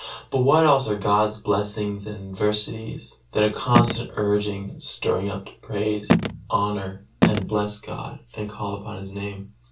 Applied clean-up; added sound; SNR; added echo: none; Telephone; 1 dB; reverberation time 0.2 s.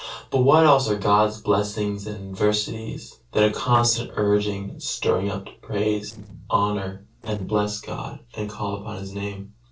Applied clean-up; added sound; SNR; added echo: neural separator model SepFormer DNS4.